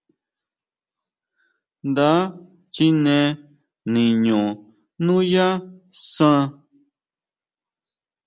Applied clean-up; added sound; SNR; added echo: none; none; none; none.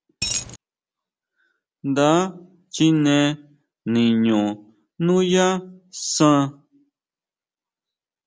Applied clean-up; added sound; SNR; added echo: none; Coin (dropping); 3 dB; none.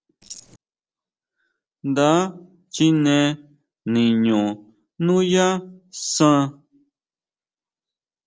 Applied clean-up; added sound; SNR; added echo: neural separator model SepFormer DNS4.